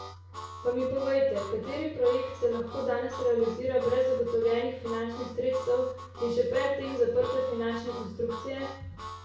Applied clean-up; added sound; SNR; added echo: none; Harmonica; 15 dB; reverberation time 0.6 s.